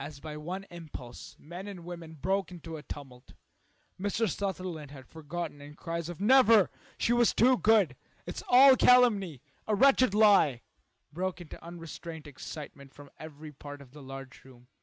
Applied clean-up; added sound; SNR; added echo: none; none; none; none.